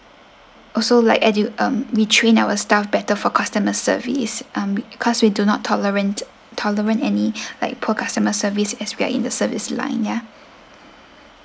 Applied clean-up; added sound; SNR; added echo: none; none; none; none.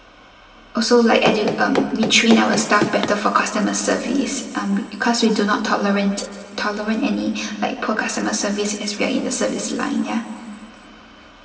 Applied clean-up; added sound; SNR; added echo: none; Run; 4 dB; reverberation time 2.3 s.